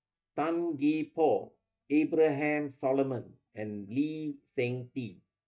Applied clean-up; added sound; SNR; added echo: neural mask model DeepFilterNet 3.